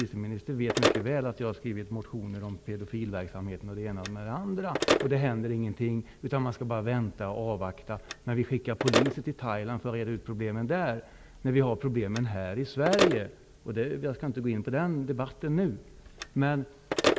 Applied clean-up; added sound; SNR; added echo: none; Telephone; 4 dB; none.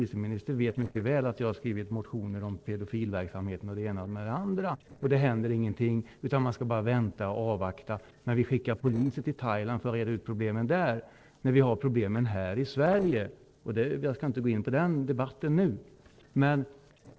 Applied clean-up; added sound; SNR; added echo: neural separator model SepFormer DNS4.